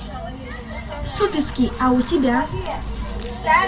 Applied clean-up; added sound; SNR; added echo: none; Fire; 15 dB; reverberation time 0.1 s.